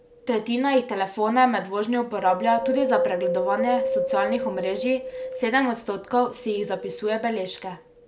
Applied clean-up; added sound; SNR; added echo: none; Wind; 5 dB; none.